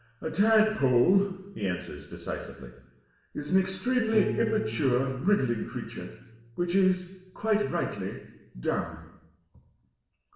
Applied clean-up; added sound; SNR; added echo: none; Piano; 16 dB; reverberation time 0.9 s.